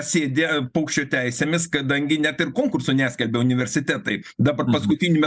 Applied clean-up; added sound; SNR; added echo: neural mask model Resemble Enhance denoiser.